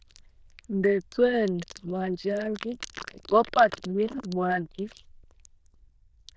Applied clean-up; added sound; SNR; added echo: neural diffusion model UNIVERSE++.